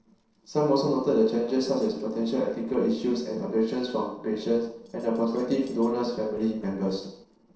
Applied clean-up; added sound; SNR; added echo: neural separator model SepFormer DNS4.